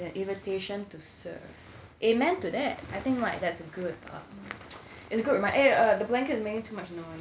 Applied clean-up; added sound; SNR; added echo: none; none; none; none.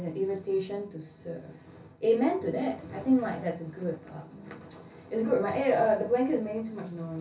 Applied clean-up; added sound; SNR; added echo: none; none; none; reverberation time 0.3 s.